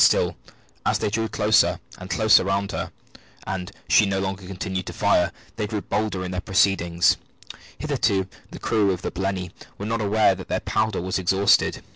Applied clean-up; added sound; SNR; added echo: none; none; none; none.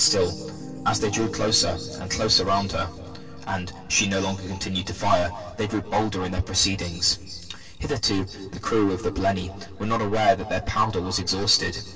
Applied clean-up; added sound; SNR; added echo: none; Piano; 18 dB; reverberation time 2.4 s.